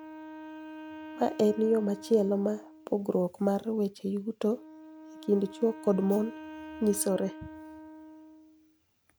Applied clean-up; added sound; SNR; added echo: none; Wind instrument, woodwind instrument; 15 dB; none.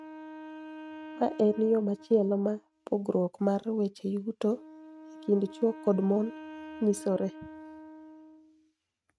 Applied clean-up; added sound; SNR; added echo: neural mask model RNNoise.